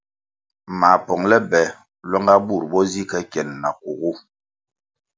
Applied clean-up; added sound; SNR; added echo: none; none; none; none.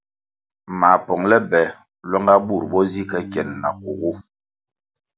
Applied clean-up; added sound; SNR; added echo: none; Organ; 15 dB; none.